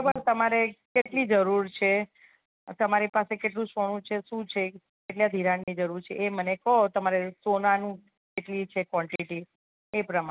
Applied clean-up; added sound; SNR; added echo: none; none; none; none.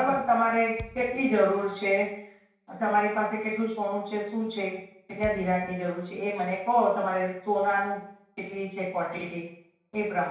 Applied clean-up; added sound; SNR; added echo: none; Thump, thud; 18 dB; reverberation time 0.5 s.